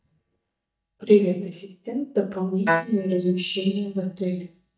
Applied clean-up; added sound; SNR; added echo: neural mask model DeepFilterNet 3.